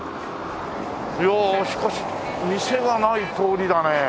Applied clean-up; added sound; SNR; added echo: none; none; none; none.